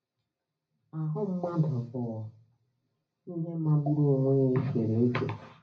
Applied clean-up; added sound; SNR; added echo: none; none; none; reverberation time 0.4 s.